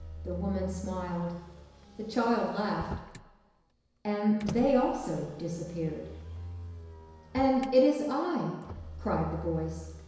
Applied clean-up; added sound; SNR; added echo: none; Motor vehicle (road); 12 dB; reverberation time 1.0 s.